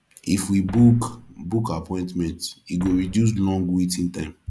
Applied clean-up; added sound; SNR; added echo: none; Boom; 18 dB; none.